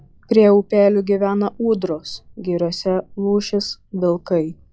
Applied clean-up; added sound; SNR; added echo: classical method log-MMSE.